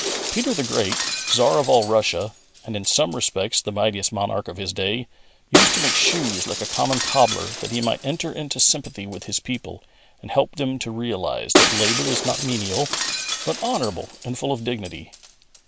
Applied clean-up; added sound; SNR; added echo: none; Shatter; 3 dB; none.